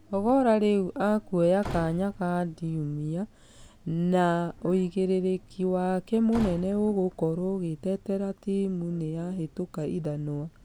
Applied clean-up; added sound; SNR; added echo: none; Slam / Wood; 15 dB; none.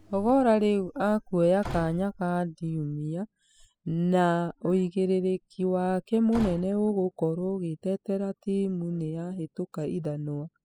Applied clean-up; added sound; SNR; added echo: classical method spectral subtraction.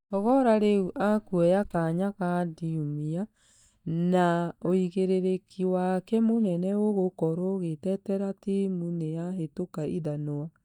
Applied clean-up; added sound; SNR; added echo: neural mask model DeepFilterNet 3.